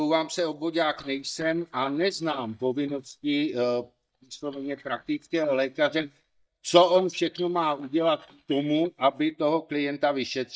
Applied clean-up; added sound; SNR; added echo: neural mask model DeepFilterNet 3.